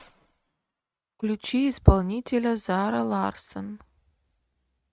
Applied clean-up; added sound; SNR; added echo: neural mask model RNNoise.